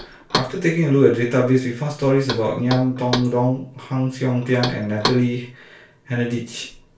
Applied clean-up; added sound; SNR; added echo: none; Knock; 11 dB; reverberation time 0.3 s.